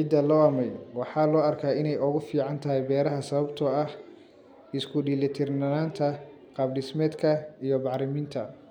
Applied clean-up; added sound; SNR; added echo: none; none; none; none.